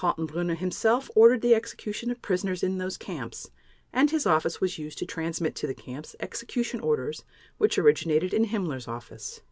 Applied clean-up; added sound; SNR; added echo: none; none; none; none.